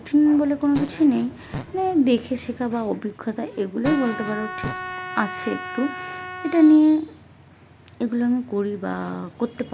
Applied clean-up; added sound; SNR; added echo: none; Fart + Trumpet; 11 dB; none.